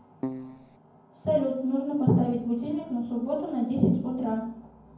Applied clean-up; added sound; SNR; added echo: none; Keyboard (musical); 8 dB; reverberation time 0.9 s.